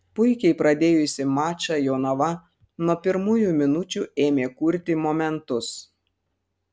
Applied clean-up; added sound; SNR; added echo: none; none; none; none.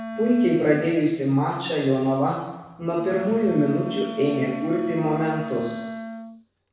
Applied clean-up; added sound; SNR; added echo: none; Wind instrument, woodwind instrument; 12 dB; reverberation time 1.0 s.